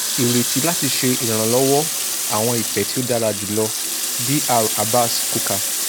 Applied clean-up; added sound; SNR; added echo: none; Water tap, faucet; 1 dB; none.